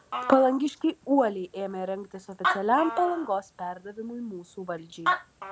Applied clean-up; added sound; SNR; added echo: none; Animal; 7 dB; none.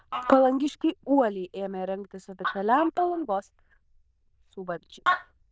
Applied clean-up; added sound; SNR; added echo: neural diffusion model UNIVERSE++.